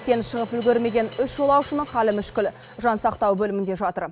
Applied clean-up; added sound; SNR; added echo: none; none; none; none.